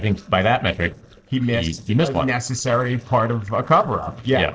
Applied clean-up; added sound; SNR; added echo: neural separator model SepFormer DNS4.